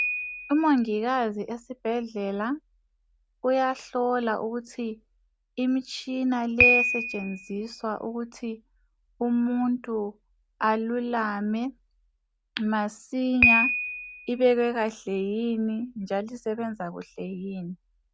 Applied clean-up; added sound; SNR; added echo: none; Piano; 4 dB; none.